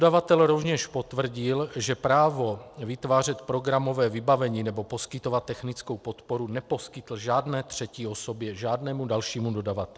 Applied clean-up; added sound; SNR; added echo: none; none; none; none.